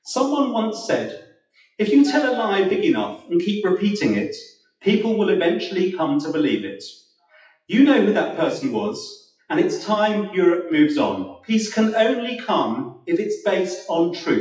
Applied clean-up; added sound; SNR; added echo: classical method WPE with log-MMSE.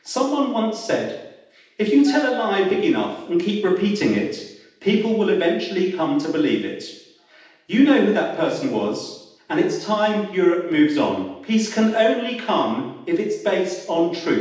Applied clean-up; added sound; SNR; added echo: none; Wind instrument, woodwind instrument; 14 dB; reverberation time 0.8 s.